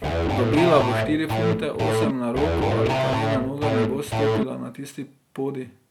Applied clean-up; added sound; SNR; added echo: none; Electric guitar / Bass guitar; -2 dB; none.